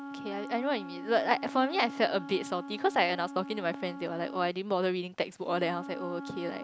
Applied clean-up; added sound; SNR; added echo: none; Wind instrument, woodwind instrument; 11 dB; none.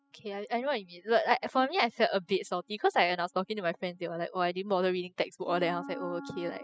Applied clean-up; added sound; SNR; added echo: classical method spectral subtraction.